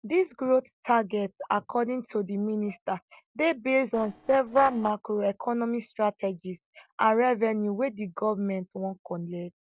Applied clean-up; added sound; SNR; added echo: neural separator model SepFormer DNS4.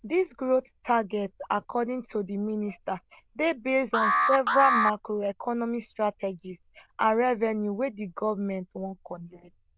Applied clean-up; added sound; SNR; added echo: neural diffusion model UNIVERSE++.